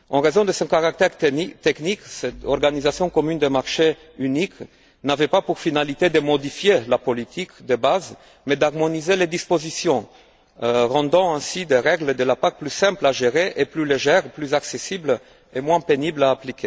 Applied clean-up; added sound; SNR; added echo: none; none; none; none.